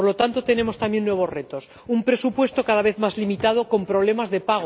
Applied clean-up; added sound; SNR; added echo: none; none; none; none.